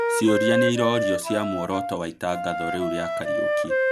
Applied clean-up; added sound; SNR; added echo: none; Wind instrument, woodwind instrument; -1 dB; none.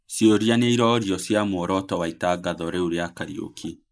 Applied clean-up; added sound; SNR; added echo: neural mask model Resemble Enhance denoiser.